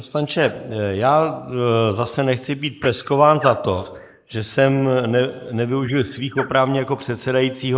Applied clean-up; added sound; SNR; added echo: neural mask model Resemble Enhance denoiser.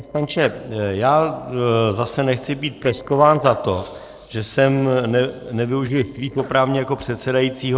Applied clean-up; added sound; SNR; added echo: neural separator model SepFormer DNS4.